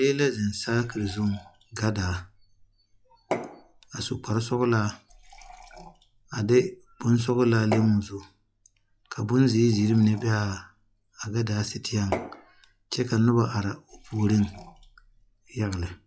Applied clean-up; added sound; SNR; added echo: classical method log-MMSE.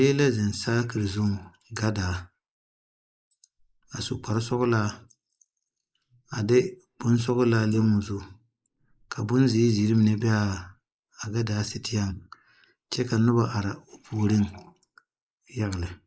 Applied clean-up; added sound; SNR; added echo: neural mask model Resemble Enhance denoiser.